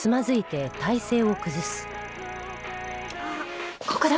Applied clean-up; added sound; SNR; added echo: none; Idling; 20 dB; none.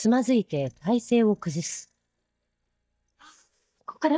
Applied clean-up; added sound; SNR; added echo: neural mask model DeepFilterNet 3.